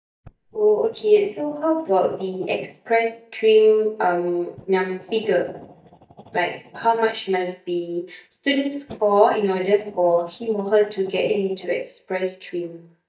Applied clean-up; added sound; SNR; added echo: neural mask model DeepFilterNet 3.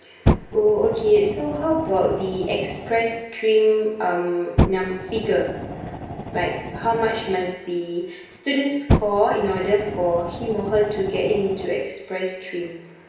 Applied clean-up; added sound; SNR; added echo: none; Fire; 6 dB; reverberation time 0.9 s.